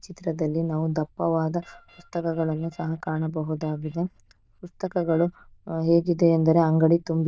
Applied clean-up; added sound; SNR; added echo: neural diffusion model UNIVERSE++.